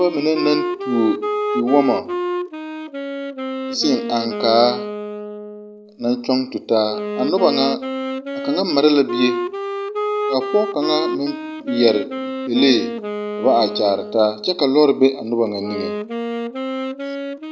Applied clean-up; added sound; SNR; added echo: none; Wind instrument, woodwind instrument; 6 dB; none.